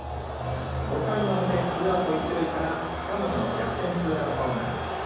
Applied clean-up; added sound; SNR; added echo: none; Bowed string instrument; 19 dB; reverberation time 1.1 s.